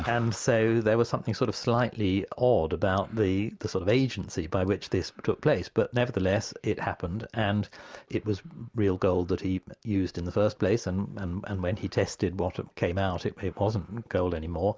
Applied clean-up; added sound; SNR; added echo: none; none; none; none.